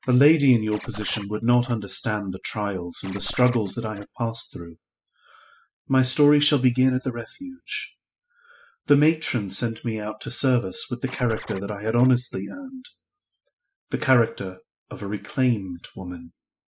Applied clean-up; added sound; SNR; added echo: classical method spectral subtraction.